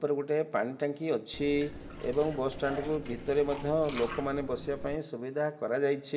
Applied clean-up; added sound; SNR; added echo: none; Liquid; 11 dB; reverberation time 1.2 s.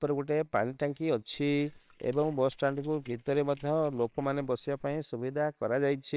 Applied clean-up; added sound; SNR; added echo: neural separator model SepFormer WHAMR!.